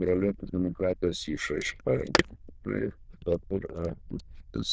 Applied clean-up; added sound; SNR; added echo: neural diffusion model UNIVERSE++.